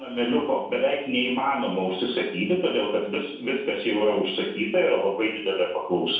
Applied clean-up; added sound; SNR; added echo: none; none; none; reverberation time 0.6 s.